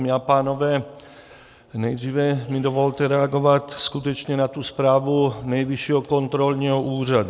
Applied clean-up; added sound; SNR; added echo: none; none; none; none.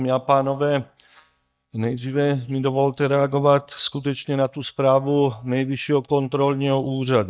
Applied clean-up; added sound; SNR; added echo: neural mask model DeepFilterNet 3.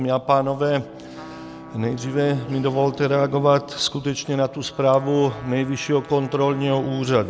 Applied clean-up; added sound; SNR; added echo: none; Bowed string instrument + Trumpet; 18 dB; none.